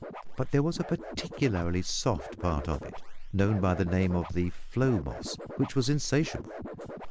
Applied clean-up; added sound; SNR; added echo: neural mask model Resemble Enhance denoiser.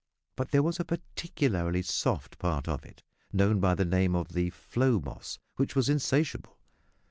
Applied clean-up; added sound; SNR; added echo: none; none; none; none.